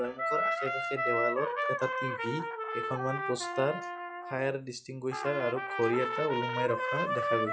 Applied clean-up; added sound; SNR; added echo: classical method log-MMSE.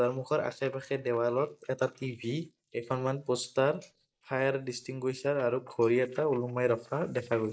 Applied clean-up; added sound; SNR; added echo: neural mask model Resemble Enhance denoiser.